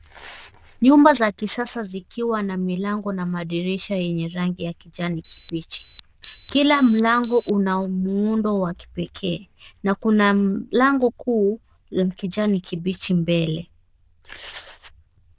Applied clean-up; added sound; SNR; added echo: neural diffusion model UNIVERSE++.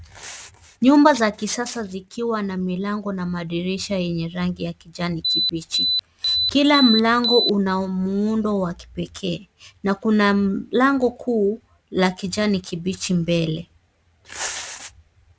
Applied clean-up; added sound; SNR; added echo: none; Alarm; 1 dB; none.